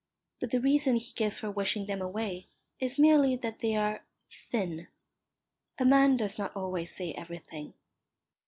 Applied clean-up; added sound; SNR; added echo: none; none; none; none.